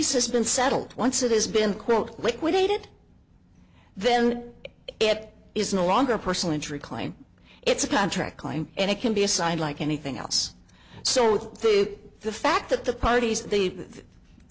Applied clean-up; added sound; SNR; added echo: none; none; none; none.